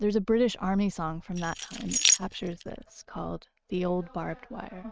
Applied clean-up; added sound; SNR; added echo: neural mask model RNNoise.